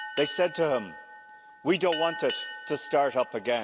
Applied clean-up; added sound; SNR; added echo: none; Boat, Water vehicle; 11 dB; none.